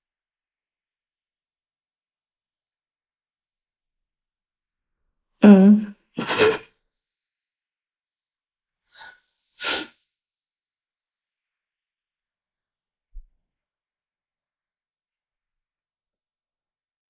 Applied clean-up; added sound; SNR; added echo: neural mask model Resemble Enhance denoiser.